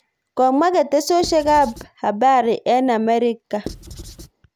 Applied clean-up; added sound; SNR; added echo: none; Writing; 15 dB; none.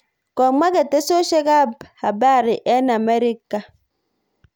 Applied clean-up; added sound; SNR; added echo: none; none; none; none.